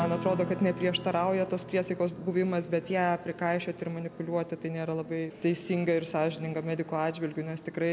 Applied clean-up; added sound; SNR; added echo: none; Acoustic guitar / Strum; 14 dB; none.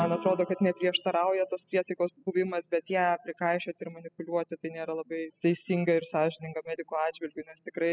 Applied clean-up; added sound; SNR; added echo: classical method spectral subtraction.